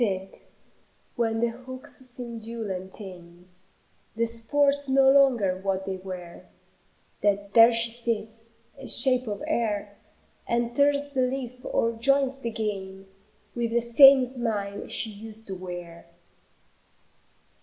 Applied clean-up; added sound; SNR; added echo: none; none; none; reverberation time 0.7 s.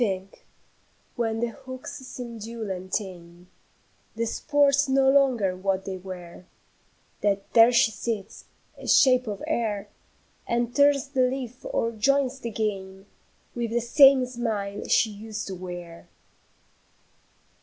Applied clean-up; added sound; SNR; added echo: none; none; none; none.